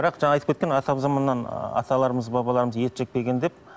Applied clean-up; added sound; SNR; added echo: none; none; none; none.